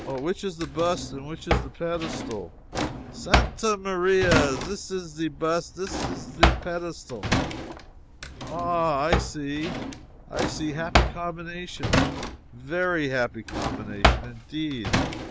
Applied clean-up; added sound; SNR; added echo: none; Drawer open or close; -1 dB; none.